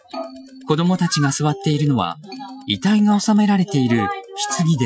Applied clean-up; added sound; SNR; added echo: classical method Wiener filter.